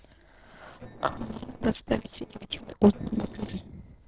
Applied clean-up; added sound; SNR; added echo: neural separator model SepFormer DNS4.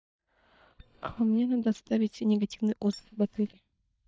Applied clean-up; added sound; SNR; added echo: neural mask model DeepFilterNet 3.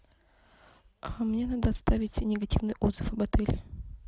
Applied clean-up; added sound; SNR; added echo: none; none; none; none.